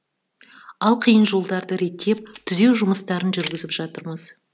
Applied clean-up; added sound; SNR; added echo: none; Camera; 20 dB; none.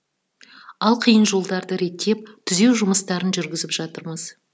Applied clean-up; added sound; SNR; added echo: none; none; none; none.